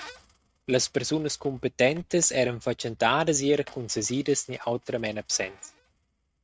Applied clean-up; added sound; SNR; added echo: neural mask model RNNoise.